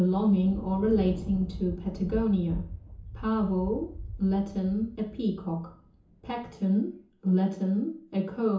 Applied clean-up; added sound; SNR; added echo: none; Thunder; 13 dB; reverberation time 0.7 s.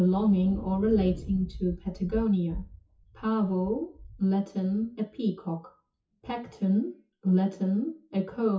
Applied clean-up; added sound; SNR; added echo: classical method WPE with log-MMSE.